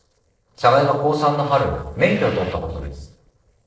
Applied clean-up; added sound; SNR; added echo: neural separator model SepFormer DNS4.